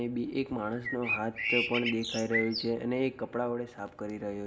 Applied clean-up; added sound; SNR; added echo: none; Bird; 1 dB; reverberation time 1.0 s.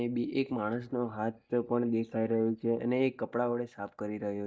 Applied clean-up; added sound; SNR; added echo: neural mask model DeepFilterNet 3.